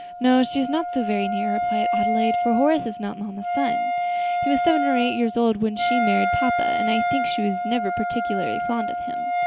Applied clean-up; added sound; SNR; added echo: none; Wind instrument, woodwind instrument; 0 dB; none.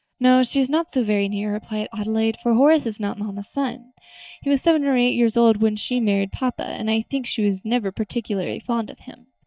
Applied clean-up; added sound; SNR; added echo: neural mask model DeepFilterNet 3.